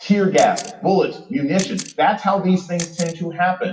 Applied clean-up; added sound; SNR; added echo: classical method WPE with log-MMSE.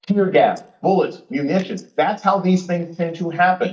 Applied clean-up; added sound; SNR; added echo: neural mask model DeepFilterNet 3.